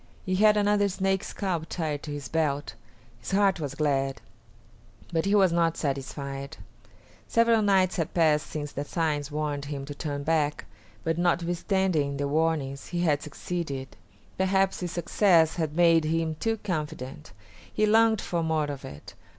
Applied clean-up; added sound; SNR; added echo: none; none; none; none.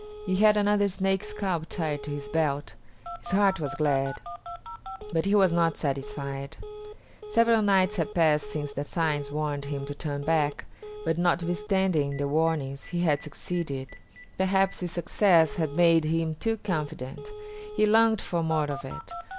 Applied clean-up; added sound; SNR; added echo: none; Telephone; 15 dB; none.